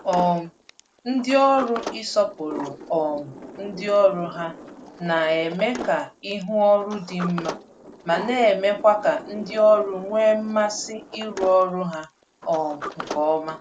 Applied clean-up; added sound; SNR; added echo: none; Sliding door; 15 dB; none.